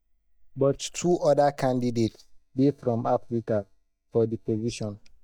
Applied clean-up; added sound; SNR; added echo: neural mask model DeepFilterNet 3.